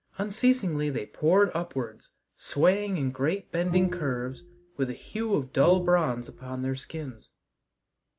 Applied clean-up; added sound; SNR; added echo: none; Bowed string instrument; 8 dB; none.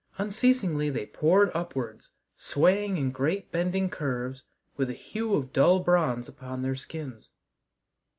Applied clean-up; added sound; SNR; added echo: none; none; none; none.